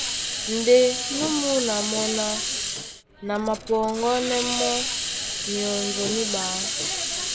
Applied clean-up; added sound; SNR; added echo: none; Hiss; 2 dB; none.